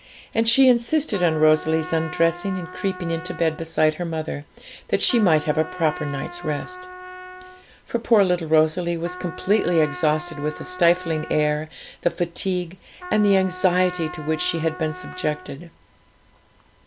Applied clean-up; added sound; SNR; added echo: none; Trumpet; 15 dB; none.